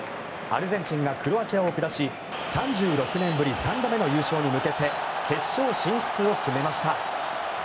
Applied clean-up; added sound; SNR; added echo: none; none; none; none.